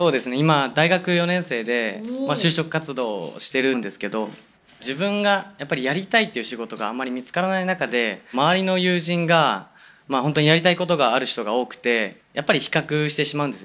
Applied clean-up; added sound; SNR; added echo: none; none; none; none.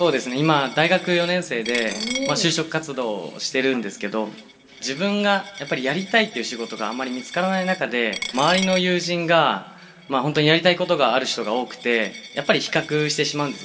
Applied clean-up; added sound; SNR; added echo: none; Coin (dropping); 15 dB; reverberation time 2.7 s.